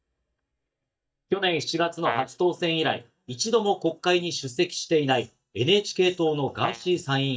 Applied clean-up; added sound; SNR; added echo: neural mask model DeepFilterNet 3.